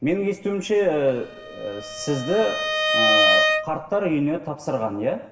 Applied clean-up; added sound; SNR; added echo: none; Bowed string instrument; -1 dB; reverberation time 1.6 s.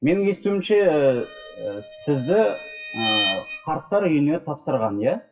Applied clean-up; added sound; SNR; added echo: classical method WPE with log-MMSE.